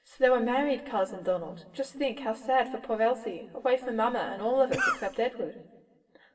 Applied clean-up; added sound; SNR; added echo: none; Cough; 2 dB; reverberation time 1.3 s.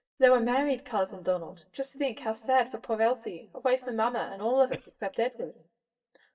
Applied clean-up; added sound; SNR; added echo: neural mask model DeepFilterNet 3.